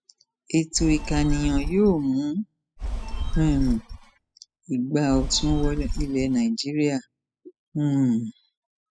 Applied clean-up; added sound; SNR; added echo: classical method spectral subtraction.